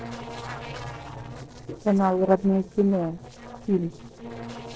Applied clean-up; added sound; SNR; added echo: neural separator model SepFormer DNS4.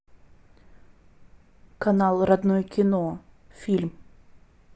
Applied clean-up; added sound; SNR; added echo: none; none; none; none.